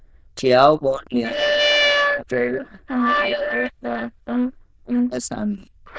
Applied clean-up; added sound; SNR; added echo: neural diffusion model UNIVERSE++.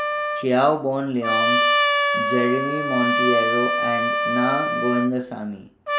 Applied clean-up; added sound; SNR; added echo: none; Trumpet; -2 dB; none.